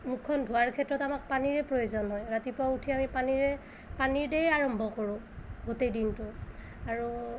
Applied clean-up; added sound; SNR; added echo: none; none; none; none.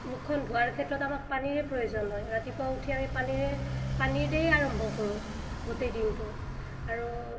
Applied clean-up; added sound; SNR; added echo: none; Motorcycle; 6 dB; reverberation time 1.8 s.